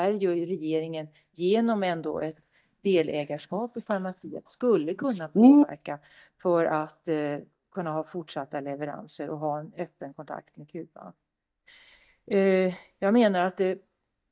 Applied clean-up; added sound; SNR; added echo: neural mask model DeepFilterNet 3.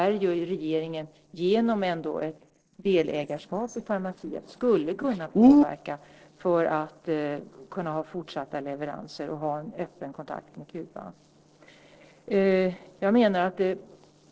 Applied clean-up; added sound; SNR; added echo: neural separator model SepFormer DNS4.